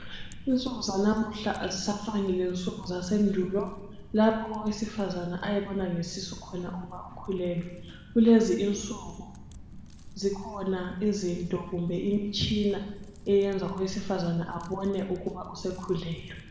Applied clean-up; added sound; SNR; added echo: none; Typing; 15 dB; reverberation time 1.0 s.